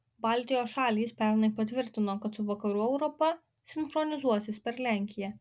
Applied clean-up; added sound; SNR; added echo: none; none; none; none.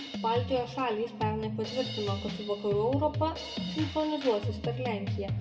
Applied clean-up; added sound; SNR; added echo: none; Drum kit; 5 dB; reverberation time 1.2 s.